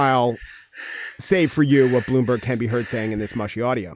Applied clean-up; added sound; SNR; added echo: none; Breathing; 18 dB; none.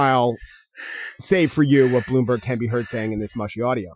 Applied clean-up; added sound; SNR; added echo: classical method Wiener filter.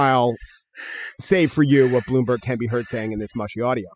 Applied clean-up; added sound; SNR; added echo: classical method spectral subtraction.